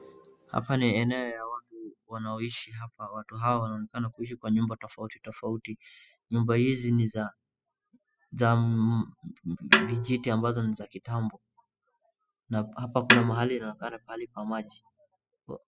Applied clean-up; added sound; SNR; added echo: classical method spectral subtraction.